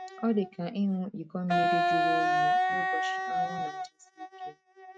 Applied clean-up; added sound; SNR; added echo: neural mask model RNNoise.